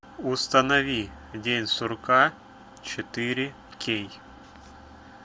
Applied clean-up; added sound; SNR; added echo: none; none; none; none.